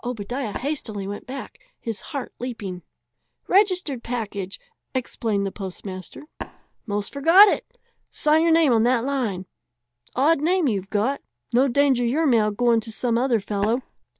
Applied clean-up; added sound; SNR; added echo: none; Tap; 11 dB; none.